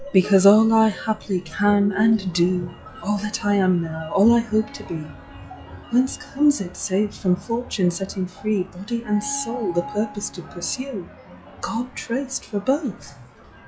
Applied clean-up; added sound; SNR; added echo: classical method log-MMSE.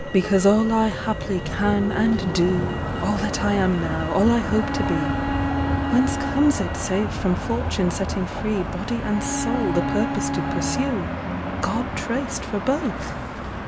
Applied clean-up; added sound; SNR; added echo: none; Motor vehicle (road) + Bowed string instrument; 3 dB; none.